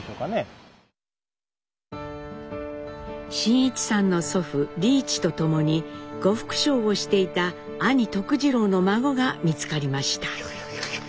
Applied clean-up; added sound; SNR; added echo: none; none; none; none.